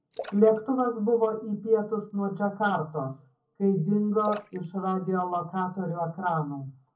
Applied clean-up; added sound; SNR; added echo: none; Splash, splatter; 19 dB; reverberation time 0.3 s.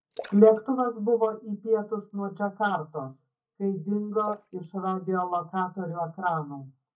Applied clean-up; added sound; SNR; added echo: neural mask model DeepFilterNet 3.